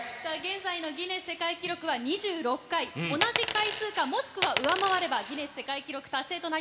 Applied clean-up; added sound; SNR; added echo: none; Coin (dropping); -1 dB; none.